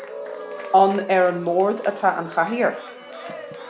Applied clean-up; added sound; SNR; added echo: none; Cheering; 14 dB; none.